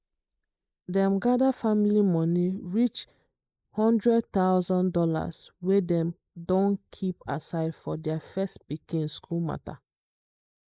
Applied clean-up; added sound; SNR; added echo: neural mask model Resemble Enhance denoiser.